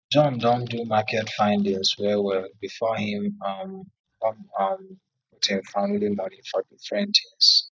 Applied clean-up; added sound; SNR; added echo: neural mask model DeepFilterNet 3.